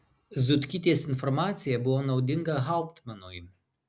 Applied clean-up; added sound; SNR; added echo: none; none; none; none.